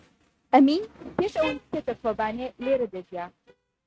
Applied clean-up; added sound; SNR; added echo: neural mask model RNNoise.